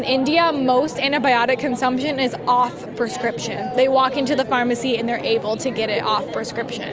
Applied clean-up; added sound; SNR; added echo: none; none; none; none.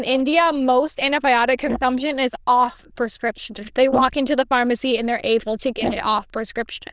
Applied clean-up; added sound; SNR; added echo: neural diffusion model UNIVERSE++.